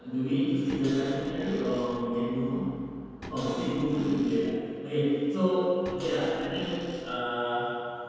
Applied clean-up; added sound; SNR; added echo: none; Cupboard open or close / Door; 15 dB; reverberation time 2.1 s.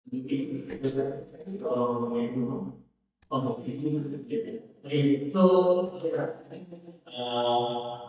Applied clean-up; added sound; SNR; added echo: neural mask model DeepFilterNet 3.